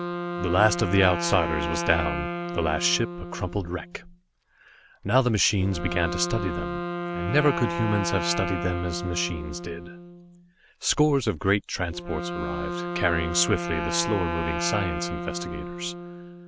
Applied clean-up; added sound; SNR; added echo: none; Wind instrument, woodwind instrument; 5 dB; none.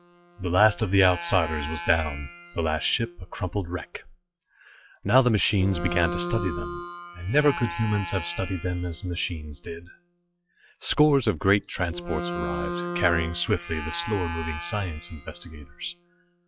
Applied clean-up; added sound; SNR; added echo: classical method log-MMSE.